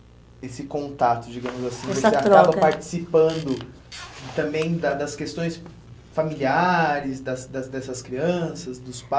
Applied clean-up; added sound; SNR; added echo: none; none; none; none.